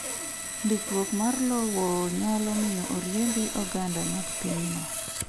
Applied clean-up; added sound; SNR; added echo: none; Sawing; 3 dB; none.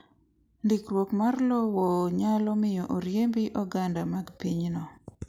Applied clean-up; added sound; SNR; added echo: none; none; none; none.